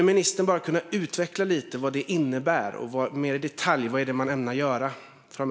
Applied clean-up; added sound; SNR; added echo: none; none; none; none.